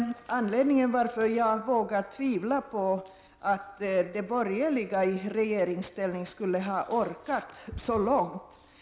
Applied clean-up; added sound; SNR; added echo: none; none; none; none.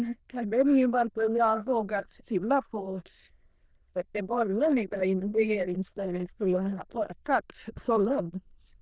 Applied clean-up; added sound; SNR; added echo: neural diffusion model UNIVERSE++.